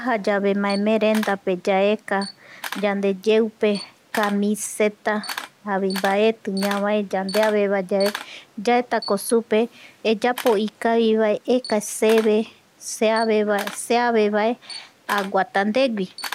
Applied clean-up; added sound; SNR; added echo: none; Camera; 16 dB; none.